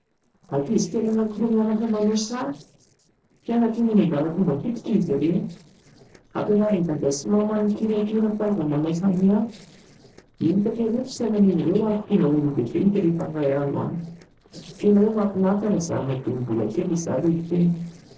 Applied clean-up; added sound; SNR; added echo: neural separator model SepFormer DNS4.